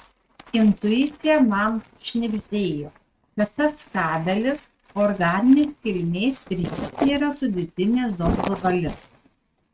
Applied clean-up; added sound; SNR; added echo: neural mask model RNNoise.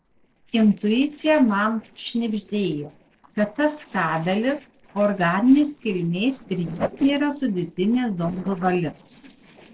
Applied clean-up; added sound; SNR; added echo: neural separator model SepFormer DNS4.